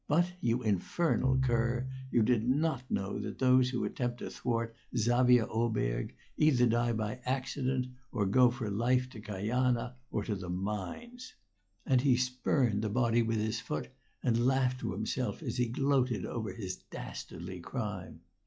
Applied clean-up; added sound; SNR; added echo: classical method log-MMSE.